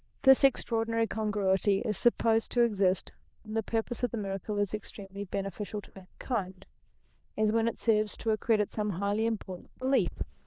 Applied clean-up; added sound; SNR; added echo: neural diffusion model UNIVERSE++.